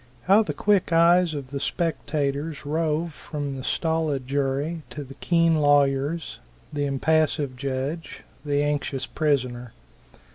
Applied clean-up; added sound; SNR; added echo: none; none; none; none.